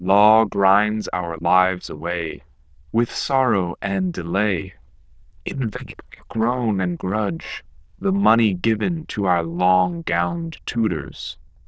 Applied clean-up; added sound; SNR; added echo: neural diffusion model UNIVERSE++.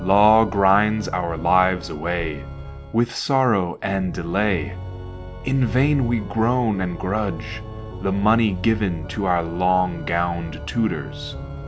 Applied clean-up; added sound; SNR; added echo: none; Organ; 11 dB; none.